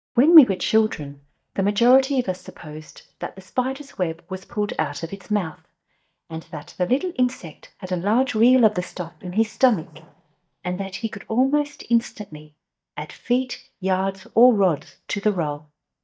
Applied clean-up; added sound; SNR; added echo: neural mask model DeepFilterNet 3.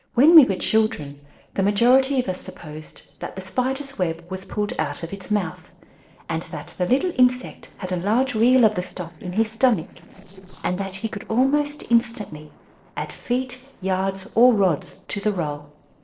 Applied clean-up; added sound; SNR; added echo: neural separator model SepFormer DNS4.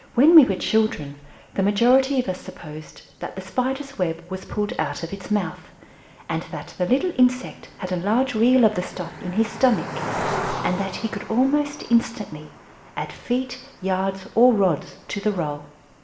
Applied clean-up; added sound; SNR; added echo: none; Cricket; 14 dB; reverberation time 0.7 s.